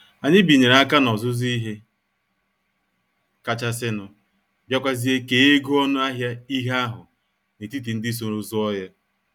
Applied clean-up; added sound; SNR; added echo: none; none; none; none.